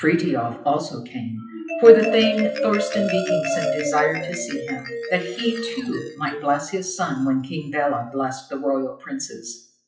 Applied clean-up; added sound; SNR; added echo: classical method WPE with log-MMSE.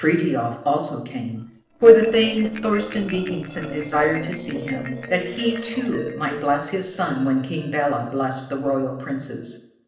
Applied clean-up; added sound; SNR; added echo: neural separator model SepFormer DNS4.